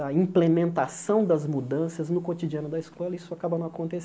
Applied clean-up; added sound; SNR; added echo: none; none; none; none.